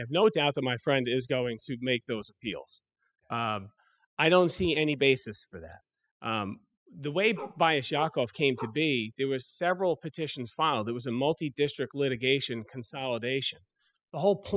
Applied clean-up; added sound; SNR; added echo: classical method spectral subtraction.